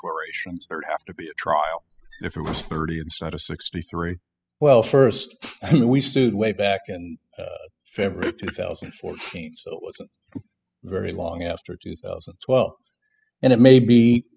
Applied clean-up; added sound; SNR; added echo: classical method spectral subtraction.